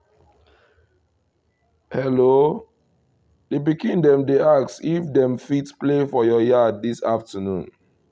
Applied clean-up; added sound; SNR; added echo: none; none; none; none.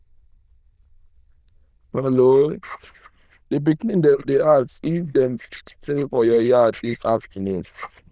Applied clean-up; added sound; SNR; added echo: neural diffusion model UNIVERSE++.